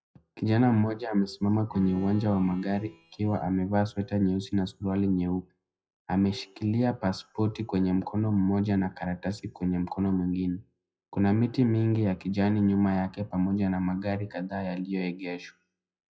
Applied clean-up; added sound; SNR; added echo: classical method WPE with log-MMSE.